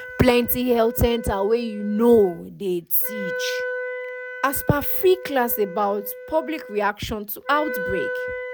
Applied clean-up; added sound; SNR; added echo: none; Wind instrument, woodwind instrument; 10 dB; none.